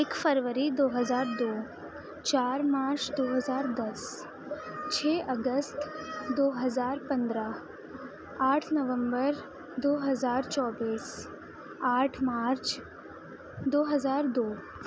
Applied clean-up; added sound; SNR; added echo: none; none; none; none.